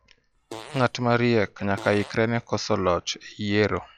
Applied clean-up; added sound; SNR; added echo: classical method log-MMSE.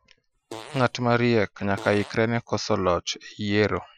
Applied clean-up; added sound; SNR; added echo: classical method Wiener filter.